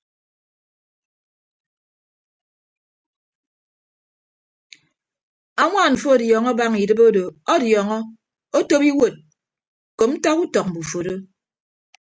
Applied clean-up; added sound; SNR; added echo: none; none; none; none.